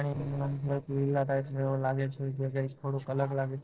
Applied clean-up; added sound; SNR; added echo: neural separator model SepFormer DNS4.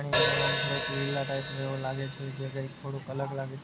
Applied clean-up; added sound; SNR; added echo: none; Hi-hat; 0 dB; none.